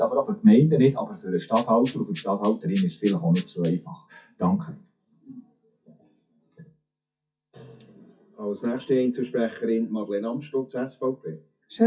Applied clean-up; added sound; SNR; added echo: classical method WPE with log-MMSE.